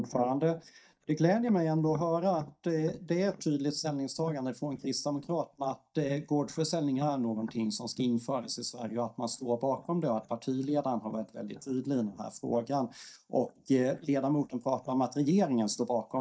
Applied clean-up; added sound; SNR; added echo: neural mask model DeepFilterNet 3.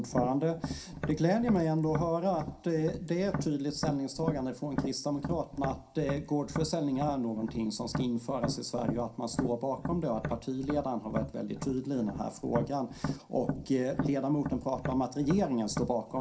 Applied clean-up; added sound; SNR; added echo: none; Tap; 7 dB; reverberation time 0.3 s.